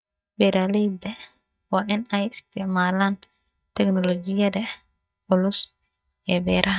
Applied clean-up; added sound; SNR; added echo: neural mask model DeepFilterNet 3.